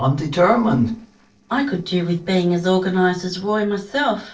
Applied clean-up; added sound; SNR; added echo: neural separator model SepFormer DNS4.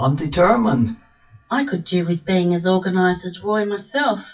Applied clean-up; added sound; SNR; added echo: classical method WPE with log-MMSE.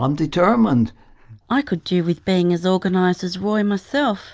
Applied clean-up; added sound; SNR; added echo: none; none; none; none.